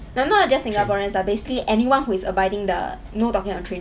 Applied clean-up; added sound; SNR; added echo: none; none; none; none.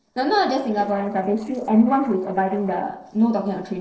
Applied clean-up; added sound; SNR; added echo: neural separator model SepFormer DNS4.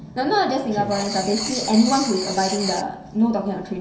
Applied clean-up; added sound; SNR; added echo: none; Writing; 10 dB; reverberation time 0.7 s.